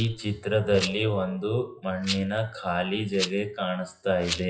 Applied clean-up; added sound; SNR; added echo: classical method WPE with log-MMSE.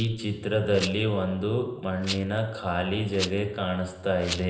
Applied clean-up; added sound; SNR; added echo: none; Rattle; 13 dB; reverberation time 0.9 s.